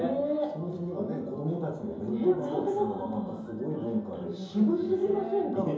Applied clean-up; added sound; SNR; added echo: none; none; none; reverberation time 2.8 s.